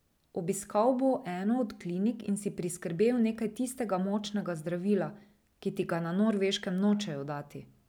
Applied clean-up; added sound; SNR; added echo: none; none; none; none.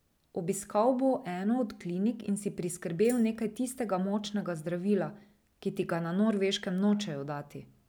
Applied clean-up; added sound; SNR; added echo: none; Tambourine; 19 dB; none.